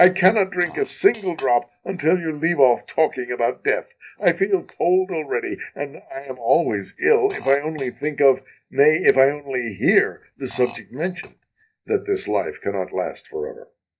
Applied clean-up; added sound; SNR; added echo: neural mask model DeepFilterNet 3.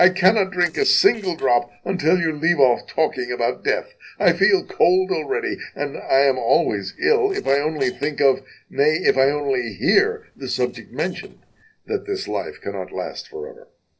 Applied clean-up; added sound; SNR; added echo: neural separator model SepFormer DNS4.